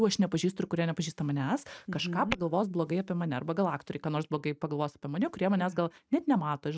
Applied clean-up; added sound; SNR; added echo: neural mask model RNNoise.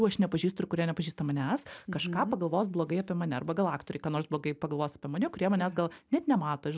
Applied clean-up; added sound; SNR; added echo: none; none; none; none.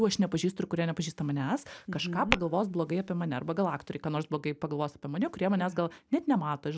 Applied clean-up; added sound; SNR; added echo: none; Tap / Glass; 7 dB; none.